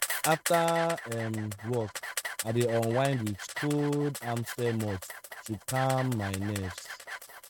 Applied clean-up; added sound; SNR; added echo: neural mask model RNNoise.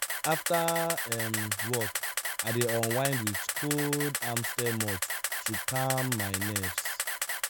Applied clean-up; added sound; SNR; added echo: none; Camera; 0 dB; none.